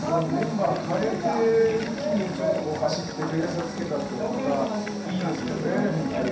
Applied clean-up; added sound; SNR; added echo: none; Gurgling; 14 dB; reverberation time 0.7 s.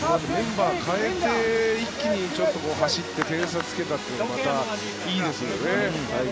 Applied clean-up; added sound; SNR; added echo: none; none; none; none.